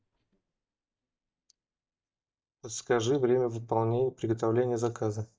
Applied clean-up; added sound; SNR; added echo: neural mask model DeepFilterNet 3.